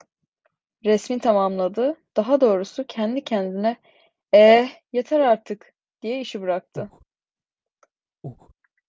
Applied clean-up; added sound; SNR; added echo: none; Breathing; 16 dB; none.